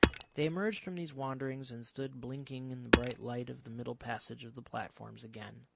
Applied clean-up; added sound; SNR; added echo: none; Hammer; -3 dB; none.